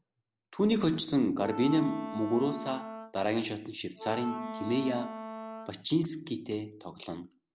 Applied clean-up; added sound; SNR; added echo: none; Wind instrument, woodwind instrument; 10 dB; none.